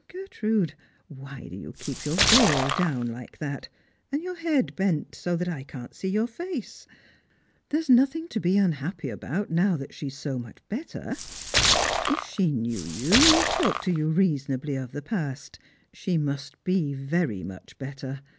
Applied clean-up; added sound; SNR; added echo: none; Splash, splatter; -2 dB; none.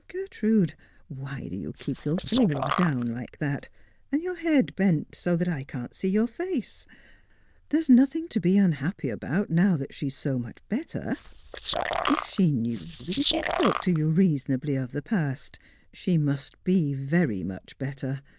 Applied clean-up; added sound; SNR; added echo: neural diffusion model UNIVERSE++.